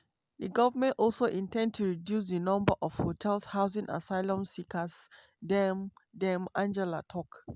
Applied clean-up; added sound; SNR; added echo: none; none; none; none.